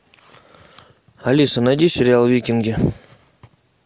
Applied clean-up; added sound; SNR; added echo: none; none; none; none.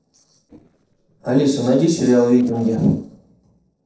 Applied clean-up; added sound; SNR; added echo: neural separator model SepFormer DNS4.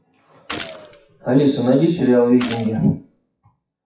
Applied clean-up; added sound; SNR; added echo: classical method WPE with log-MMSE.